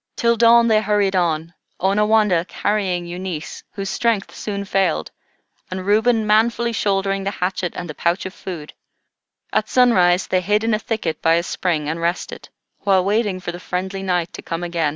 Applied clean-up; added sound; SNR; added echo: none; none; none; none.